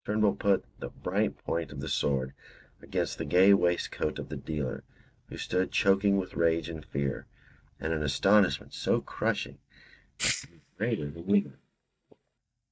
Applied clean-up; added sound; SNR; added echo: neural mask model DeepFilterNet 3.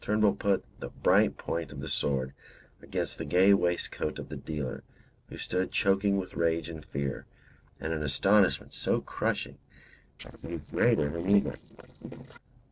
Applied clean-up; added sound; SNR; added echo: neural separator model SepFormer DNS4.